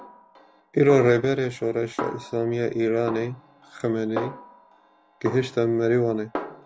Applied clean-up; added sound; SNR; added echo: none; Snare drum; 13 dB; none.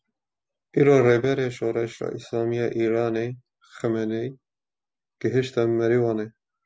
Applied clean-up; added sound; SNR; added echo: none; none; none; none.